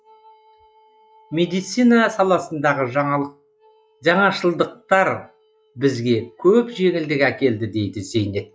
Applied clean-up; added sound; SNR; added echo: classical method log-MMSE.